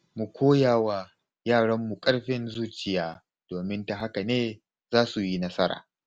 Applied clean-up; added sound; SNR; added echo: none; none; none; none.